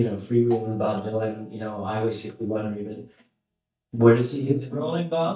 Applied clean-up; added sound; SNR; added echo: neural mask model DeepFilterNet 3.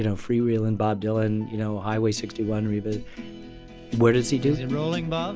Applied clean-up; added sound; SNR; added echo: none; none; none; none.